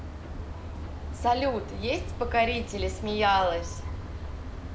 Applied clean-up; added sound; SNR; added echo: none; Vehicle horn, car horn, honking; 6 dB; none.